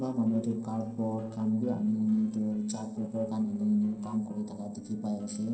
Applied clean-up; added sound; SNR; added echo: neural separator model SepFormer DNS4.